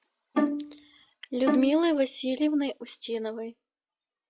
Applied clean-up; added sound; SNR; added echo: classical method log-MMSE.